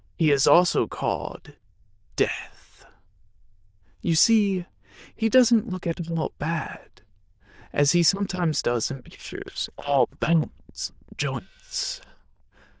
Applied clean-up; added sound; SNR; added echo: neural diffusion model UNIVERSE++.